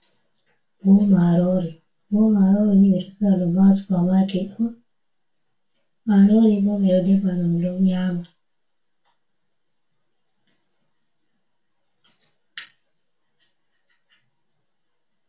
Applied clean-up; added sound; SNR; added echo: none; none; none; reverberation time 0.2 s.